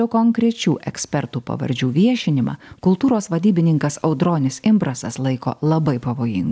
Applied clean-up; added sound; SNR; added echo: none; none; none; none.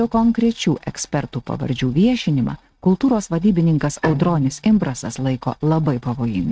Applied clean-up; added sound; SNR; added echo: neural mask model RNNoise.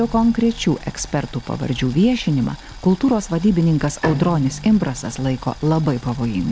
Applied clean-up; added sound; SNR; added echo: none; Bowed string instrument + Boiling; 14 dB; none.